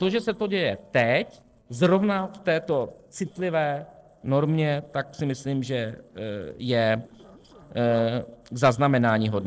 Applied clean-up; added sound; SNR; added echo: neural separator model SepFormer DNS4.